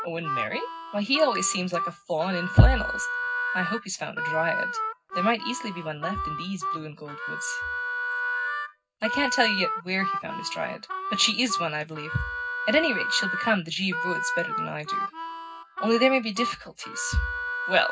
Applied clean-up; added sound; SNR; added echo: none; Harmonica; 4 dB; reverberation time 0.4 s.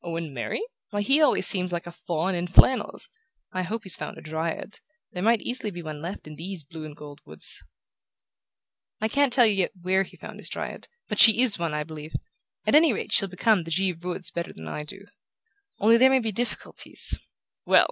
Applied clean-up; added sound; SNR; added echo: none; none; none; none.